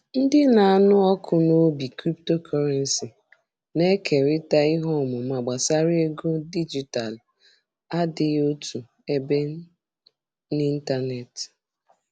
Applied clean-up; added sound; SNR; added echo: none; none; none; none.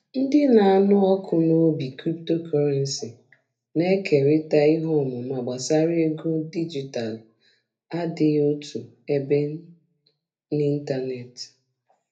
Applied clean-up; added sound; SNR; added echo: none; none; none; reverberation time 0.3 s.